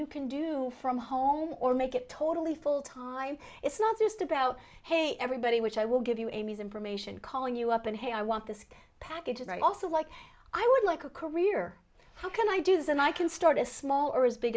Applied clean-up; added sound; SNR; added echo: none; none; none; none.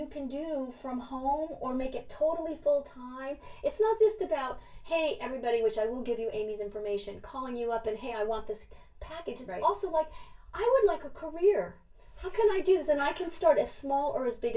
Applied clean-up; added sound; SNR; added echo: none; none; none; reverberation time 0.2 s.